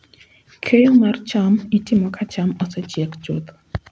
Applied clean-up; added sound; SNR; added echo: none; none; none; none.